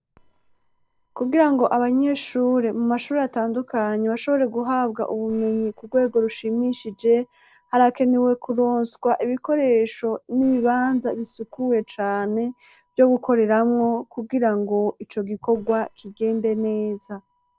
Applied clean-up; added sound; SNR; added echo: neural separator model SepFormer DNS4.